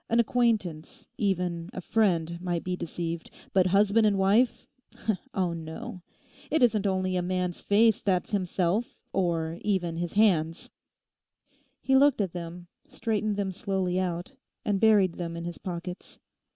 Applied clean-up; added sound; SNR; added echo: none; none; none; none.